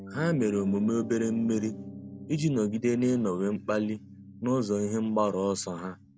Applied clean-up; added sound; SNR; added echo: none; Piano; 15 dB; none.